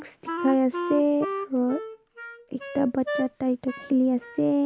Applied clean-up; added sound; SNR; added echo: none; Wind instrument, woodwind instrument; 9 dB; none.